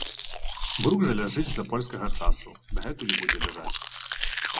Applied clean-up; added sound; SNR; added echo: none; Chewing, mastication; -5 dB; none.